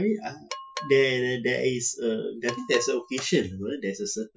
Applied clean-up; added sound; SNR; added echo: classical method Wiener filter.